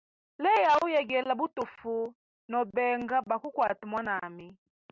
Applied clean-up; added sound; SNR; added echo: none; none; none; none.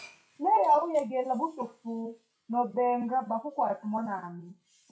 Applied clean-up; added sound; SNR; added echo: classical method WPE with log-MMSE.